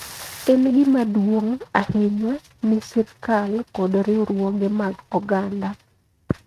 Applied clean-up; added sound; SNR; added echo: neural mask model RNNoise.